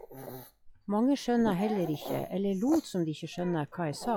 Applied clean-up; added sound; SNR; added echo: classical method log-MMSE.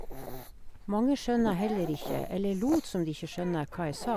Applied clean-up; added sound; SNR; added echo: none; Dog; 9 dB; none.